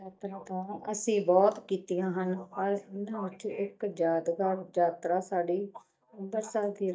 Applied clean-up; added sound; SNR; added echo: neural mask model DeepFilterNet 3.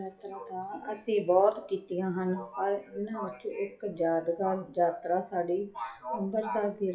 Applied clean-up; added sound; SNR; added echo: classical method WPE with log-MMSE.